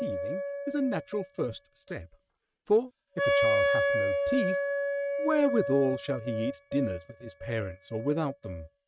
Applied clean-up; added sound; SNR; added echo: neural mask model RNNoise.